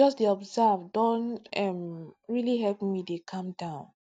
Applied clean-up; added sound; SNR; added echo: neural mask model DeepFilterNet 3.